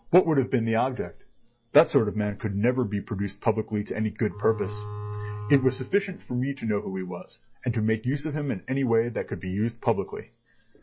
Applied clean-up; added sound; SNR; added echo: classical method log-MMSE.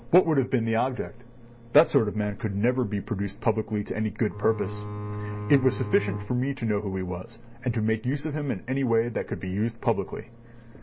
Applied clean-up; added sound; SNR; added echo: none; Bowed string instrument; 8 dB; none.